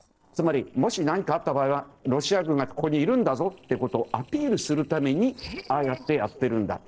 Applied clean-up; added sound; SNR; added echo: neural separator model SepFormer DNS4.